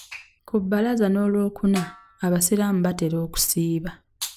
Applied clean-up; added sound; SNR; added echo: none; Snare drum; 17 dB; none.